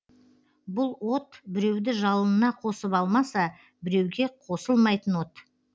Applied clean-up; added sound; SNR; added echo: none; none; none; none.